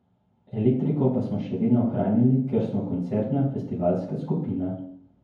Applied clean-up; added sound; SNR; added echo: none; none; none; reverberation time 0.9 s.